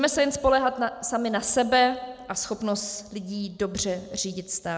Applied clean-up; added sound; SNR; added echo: none; none; none; none.